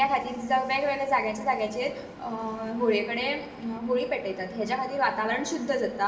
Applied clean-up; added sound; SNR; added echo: none; Train; 20 dB; reverberation time 0.8 s.